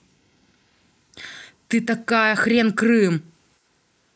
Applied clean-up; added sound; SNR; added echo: neural mask model Resemble Enhance denoiser.